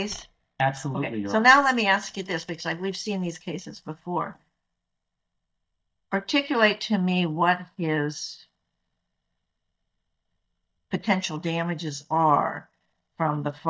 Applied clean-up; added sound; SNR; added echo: neural mask model DeepFilterNet 3.